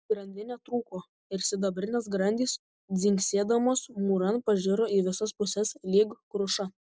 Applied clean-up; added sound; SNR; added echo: none; none; none; none.